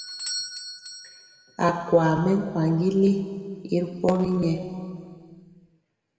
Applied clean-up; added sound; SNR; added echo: none; Bell / Doorbell; 16 dB; reverberation time 2.0 s.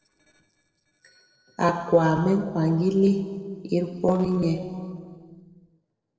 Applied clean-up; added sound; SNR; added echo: neural separator model SepFormer DNS4.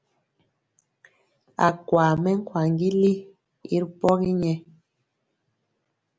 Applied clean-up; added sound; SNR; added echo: none; none; none; none.